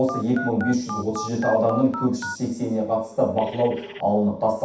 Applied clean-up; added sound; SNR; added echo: none; Telephone; 12 dB; reverberation time 0.7 s.